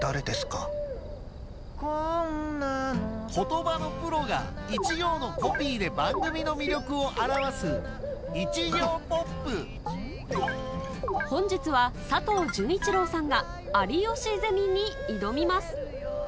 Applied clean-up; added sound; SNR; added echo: none; Bird; 8 dB; none.